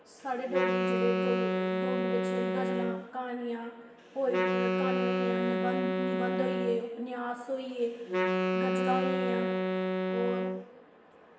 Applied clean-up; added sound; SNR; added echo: none; Wind instrument, woodwind instrument; -4 dB; reverberation time 1.2 s.